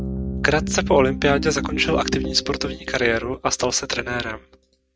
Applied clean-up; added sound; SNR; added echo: neural mask model RNNoise.